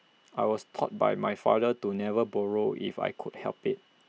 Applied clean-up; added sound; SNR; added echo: none; none; none; none.